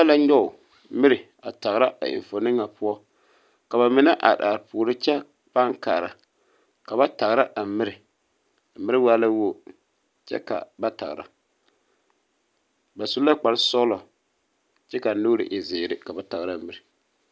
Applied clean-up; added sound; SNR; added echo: none; none; none; none.